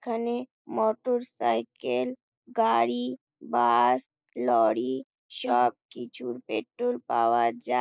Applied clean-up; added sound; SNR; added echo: neural mask model Resemble Enhance denoiser.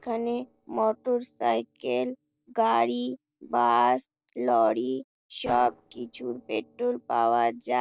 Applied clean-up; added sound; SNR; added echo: neural separator model SepFormer DNS4.